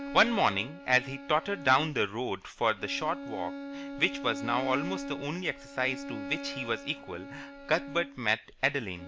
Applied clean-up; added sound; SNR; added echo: none; Bowed string instrument; 10 dB; none.